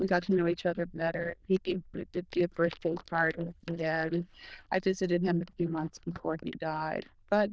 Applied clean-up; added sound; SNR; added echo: neural diffusion model UNIVERSE++.